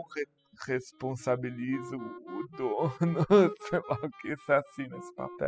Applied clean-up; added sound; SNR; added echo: classical method spectral subtraction.